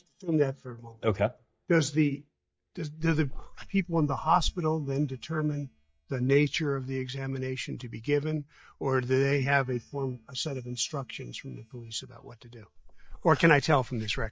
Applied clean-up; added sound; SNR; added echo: neural mask model DeepFilterNet 3.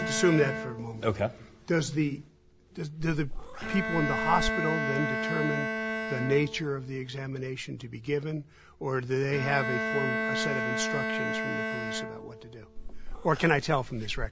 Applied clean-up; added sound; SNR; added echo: none; Bowed string instrument + Meow; 3 dB; none.